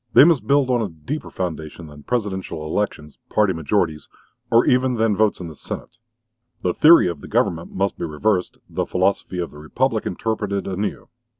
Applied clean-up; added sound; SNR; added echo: none; none; none; none.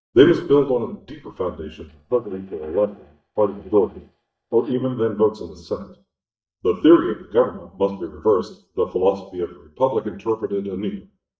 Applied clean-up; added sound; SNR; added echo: neural mask model DeepFilterNet 3.